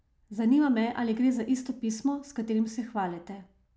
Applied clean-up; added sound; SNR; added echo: none; none; none; none.